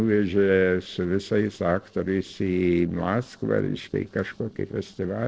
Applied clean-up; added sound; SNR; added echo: neural separator model SepFormer DNS4.